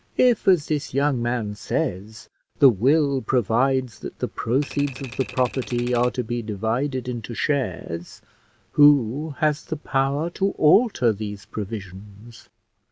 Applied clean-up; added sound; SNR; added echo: none; Typewriter; 16 dB; none.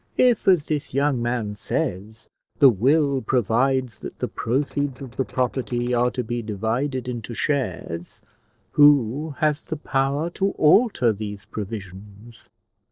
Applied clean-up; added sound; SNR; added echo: neural separator model SepFormer DNS4.